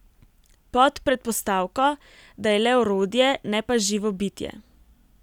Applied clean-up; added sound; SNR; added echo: none; none; none; none.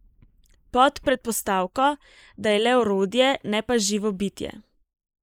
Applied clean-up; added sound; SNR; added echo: neural mask model Resemble Enhance denoiser.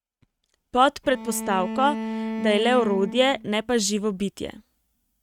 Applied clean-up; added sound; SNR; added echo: neural mask model RNNoise.